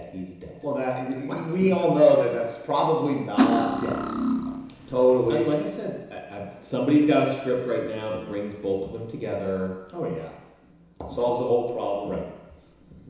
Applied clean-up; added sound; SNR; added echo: none; Cutlery, silverware; 1 dB; reverberation time 1.0 s.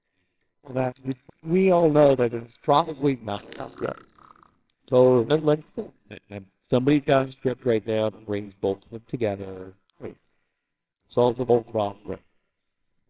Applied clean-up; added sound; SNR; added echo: neural separator model SepFormer WHAMR!.